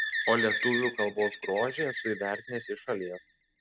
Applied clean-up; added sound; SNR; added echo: neural mask model RNNoise.